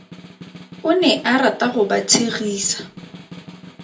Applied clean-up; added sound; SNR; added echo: none; Snare drum; 18 dB; reverberation time 0.2 s.